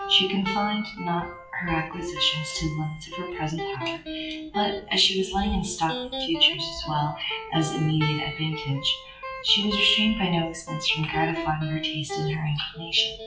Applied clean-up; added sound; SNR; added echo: classical method WPE with log-MMSE.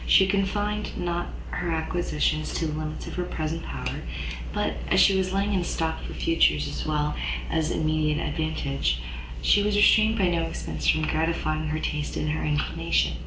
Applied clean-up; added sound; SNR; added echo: none; none; none; none.